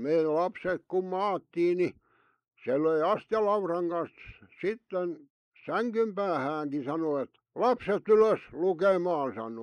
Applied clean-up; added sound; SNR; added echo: neural mask model Resemble Enhance denoiser.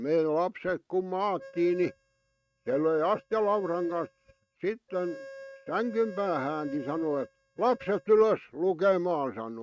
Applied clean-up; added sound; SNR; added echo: neural mask model RNNoise.